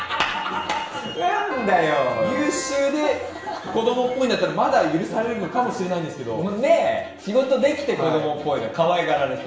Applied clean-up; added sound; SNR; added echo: none; Keyboard (musical); 13 dB; reverberation time 0.7 s.